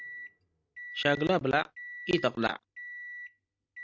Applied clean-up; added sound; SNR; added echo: none; Microwave oven; 13 dB; none.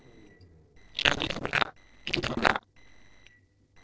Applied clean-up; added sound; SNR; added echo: neural separator model SepFormer DNS4.